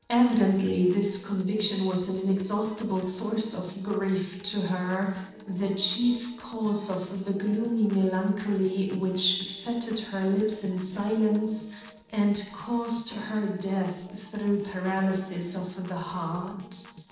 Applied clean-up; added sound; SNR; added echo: neural separator model SepFormer DNS4.